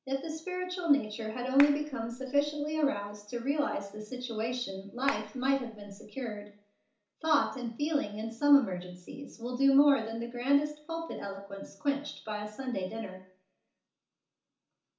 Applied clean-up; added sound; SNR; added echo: none; Clapping; 12 dB; reverberation time 0.9 s.